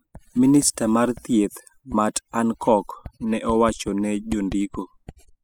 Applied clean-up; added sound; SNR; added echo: classical method spectral subtraction.